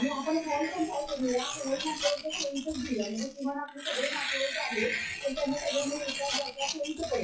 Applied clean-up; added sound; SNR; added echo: classical method WPE with log-MMSE.